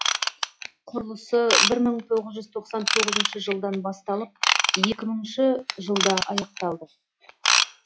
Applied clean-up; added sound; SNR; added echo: classical method log-MMSE.